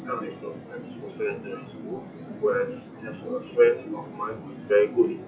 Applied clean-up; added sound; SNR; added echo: classical method WPE with log-MMSE.